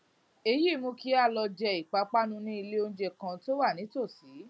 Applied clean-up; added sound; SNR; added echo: none; none; none; none.